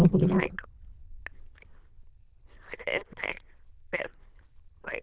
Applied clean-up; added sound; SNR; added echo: neural diffusion model UNIVERSE++.